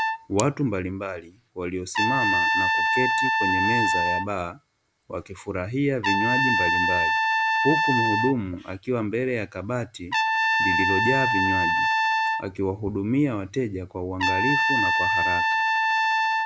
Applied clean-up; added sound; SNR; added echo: none; Trumpet; -4 dB; none.